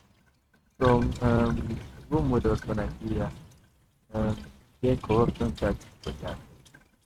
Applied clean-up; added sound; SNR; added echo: neural mask model RNNoise.